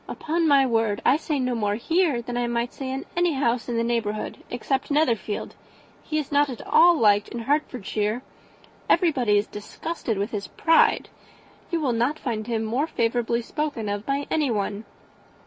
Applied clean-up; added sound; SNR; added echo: none; none; none; none.